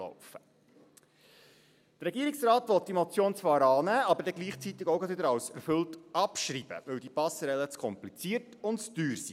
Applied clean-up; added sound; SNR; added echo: none; none; none; none.